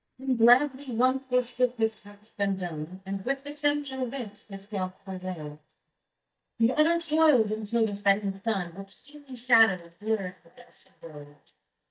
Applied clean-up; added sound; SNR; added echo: neural mask model DeepFilterNet 3.